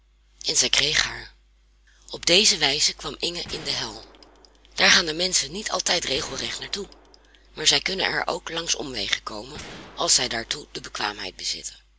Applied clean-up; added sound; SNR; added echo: none; Gunshot, gunfire; 20 dB; none.